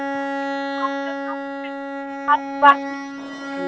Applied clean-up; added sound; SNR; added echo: none; Bowed string instrument; 4 dB; none.